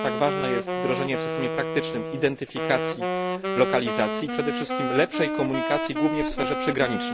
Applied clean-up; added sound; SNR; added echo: none; Wind instrument, woodwind instrument; 1 dB; none.